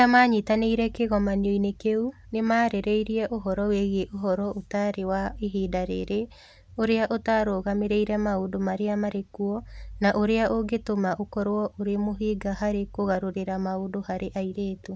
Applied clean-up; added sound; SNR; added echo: none; none; none; none.